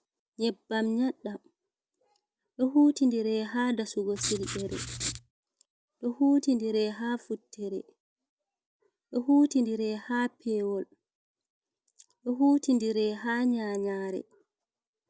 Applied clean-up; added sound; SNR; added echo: none; Writing; 7 dB; none.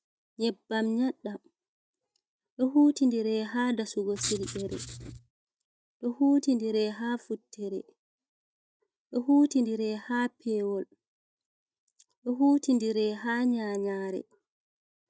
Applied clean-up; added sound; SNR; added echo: neural mask model RNNoise.